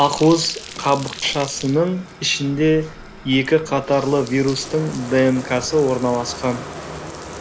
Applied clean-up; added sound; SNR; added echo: none; Bathtub (filling or washing); 14 dB; none.